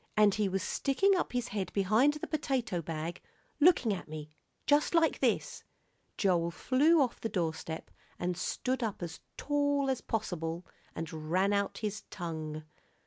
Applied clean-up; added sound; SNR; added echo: none; none; none; none.